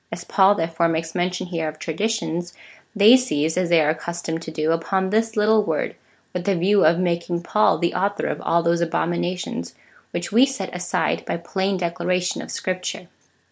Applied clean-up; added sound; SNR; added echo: none; none; none; none.